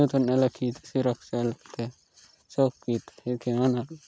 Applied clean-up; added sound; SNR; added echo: none; none; none; none.